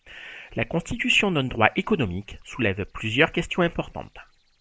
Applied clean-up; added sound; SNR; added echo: none; none; none; none.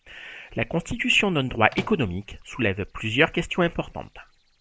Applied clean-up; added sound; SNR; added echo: none; Microwave oven; 14 dB; none.